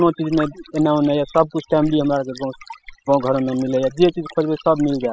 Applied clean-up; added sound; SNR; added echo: classical method spectral subtraction.